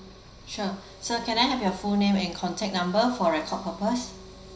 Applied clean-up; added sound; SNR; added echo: none; Engine; 19 dB; reverberation time 0.5 s.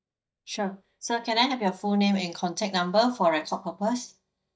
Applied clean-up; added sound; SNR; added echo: neural mask model DeepFilterNet 3.